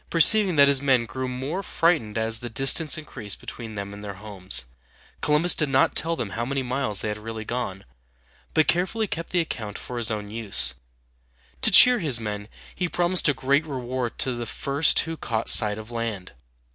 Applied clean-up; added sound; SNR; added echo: none; none; none; none.